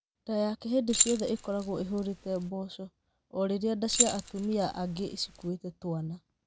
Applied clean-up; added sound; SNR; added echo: none; Keys jangling; 1 dB; none.